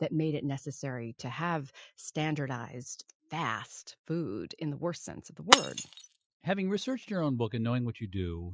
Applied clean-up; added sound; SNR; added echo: classical method Wiener filter.